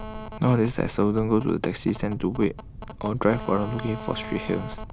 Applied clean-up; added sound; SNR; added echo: none; Telephone + Boat, Water vehicle; 12 dB; none.